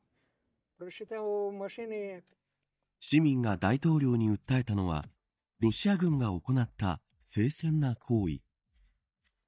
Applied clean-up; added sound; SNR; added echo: neural mask model DeepFilterNet 3.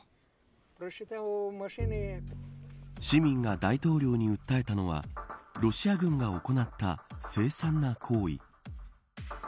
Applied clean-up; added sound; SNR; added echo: none; Bowed string instrument; 10 dB; none.